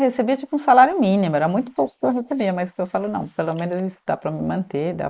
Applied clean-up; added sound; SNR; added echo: neural mask model Resemble Enhance denoiser.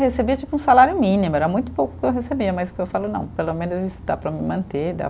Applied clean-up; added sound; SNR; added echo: none; none; none; none.